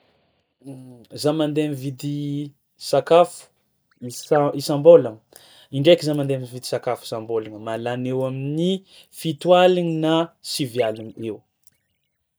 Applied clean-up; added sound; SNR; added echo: neural mask model DeepFilterNet 3.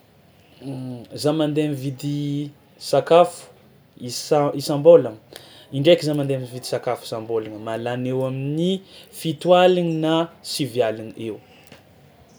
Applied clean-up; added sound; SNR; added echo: none; none; none; none.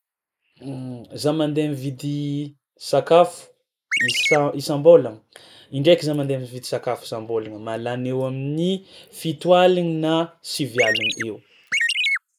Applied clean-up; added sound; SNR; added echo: neural mask model Resemble Enhance denoiser.